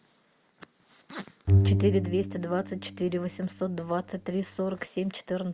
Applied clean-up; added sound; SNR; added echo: none; Bowed string instrument; -2 dB; none.